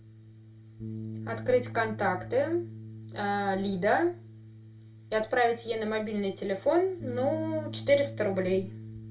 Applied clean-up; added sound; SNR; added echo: none; Bass guitar; 12 dB; reverberation time 0.2 s.